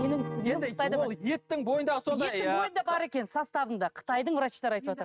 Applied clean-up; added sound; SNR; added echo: neural mask model RNNoise.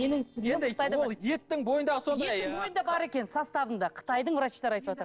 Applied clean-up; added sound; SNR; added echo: neural separator model SepFormer DNS4.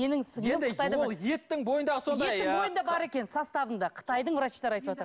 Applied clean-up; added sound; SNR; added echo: none; none; none; none.